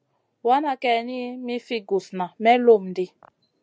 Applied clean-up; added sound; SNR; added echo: none; none; none; none.